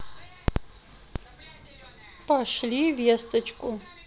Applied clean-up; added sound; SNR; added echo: none; none; none; none.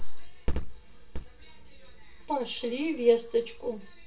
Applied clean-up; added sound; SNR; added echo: none; none; none; reverberation time 0.2 s.